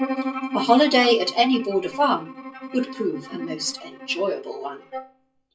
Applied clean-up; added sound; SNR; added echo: classical method WPE with log-MMSE.